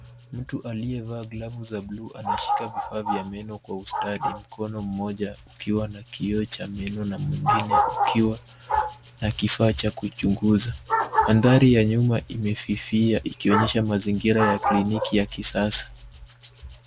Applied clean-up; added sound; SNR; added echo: none; none; none; none.